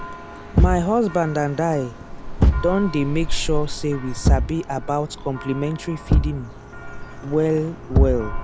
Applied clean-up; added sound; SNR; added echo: none; Church bell + Thump, thud; -1 dB; none.